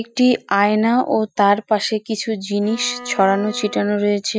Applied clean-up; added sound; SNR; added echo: classical method Wiener filter.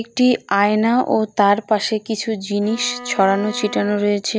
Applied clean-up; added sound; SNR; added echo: none; Bowed string instrument; 16 dB; none.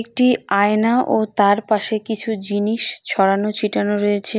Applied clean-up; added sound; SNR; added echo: none; none; none; none.